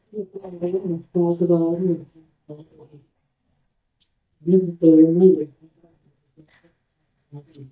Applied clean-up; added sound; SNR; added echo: neural mask model DeepFilterNet 3.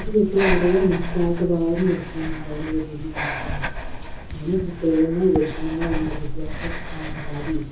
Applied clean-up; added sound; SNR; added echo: none; Breathing; 4 dB; reverberation time 0.7 s.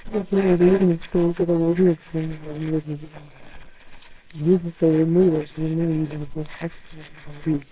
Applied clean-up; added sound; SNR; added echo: neural separator model SepFormer WHAMR!.